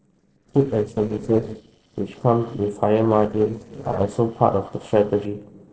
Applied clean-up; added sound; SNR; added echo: neural separator model SepFormer DNS4.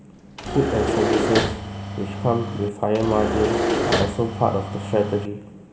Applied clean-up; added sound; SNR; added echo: none; Engine / Mechanisms; 1 dB; reverberation time 1.5 s.